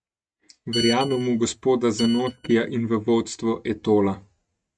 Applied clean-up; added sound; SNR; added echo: neural mask model RNNoise.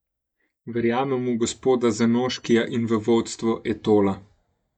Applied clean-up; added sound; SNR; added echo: neural mask model DeepFilterNet 3.